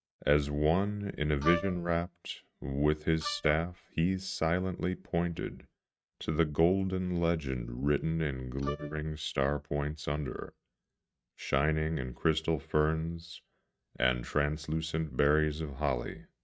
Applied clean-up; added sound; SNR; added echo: neural mask model RNNoise.